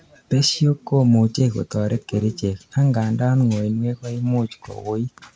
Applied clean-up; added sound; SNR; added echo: none; none; none; none.